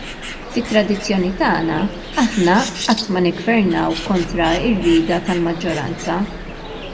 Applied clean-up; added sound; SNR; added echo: none; Bird; 10 dB; reverberation time 1.7 s.